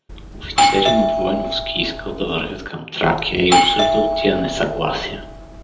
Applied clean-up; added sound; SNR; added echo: none; Doorbell; -1 dB; reverberation time 0.9 s.